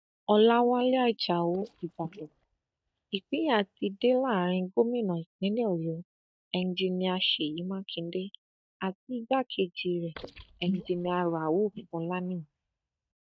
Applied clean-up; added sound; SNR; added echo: neural mask model DeepFilterNet 3.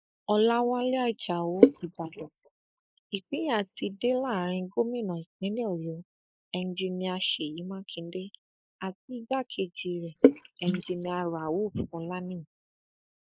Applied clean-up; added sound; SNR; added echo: neural mask model Resemble Enhance denoiser.